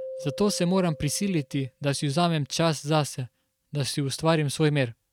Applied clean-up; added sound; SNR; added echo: neural mask model RNNoise.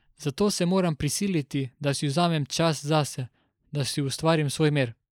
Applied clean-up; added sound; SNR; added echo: neural mask model Resemble Enhance denoiser.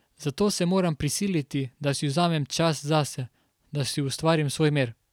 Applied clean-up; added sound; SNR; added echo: none; none; none; none.